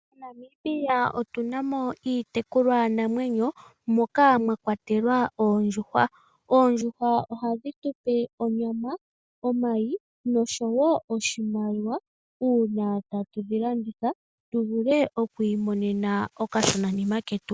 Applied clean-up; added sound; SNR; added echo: none; none; none; none.